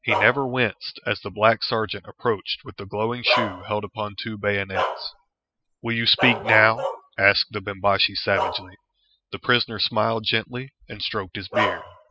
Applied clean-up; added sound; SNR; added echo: classical method spectral subtraction.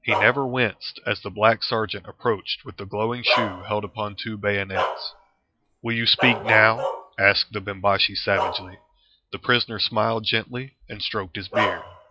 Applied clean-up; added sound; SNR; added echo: classical method log-MMSE.